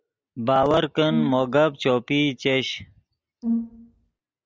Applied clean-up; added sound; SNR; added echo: none; Brass instrument; 5 dB; none.